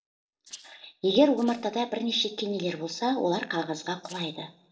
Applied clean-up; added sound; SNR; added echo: neural separator model SepFormer DNS4.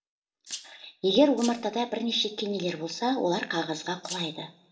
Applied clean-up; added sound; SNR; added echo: none; Rattle (instrument); 15 dB; reverberation time 1.8 s.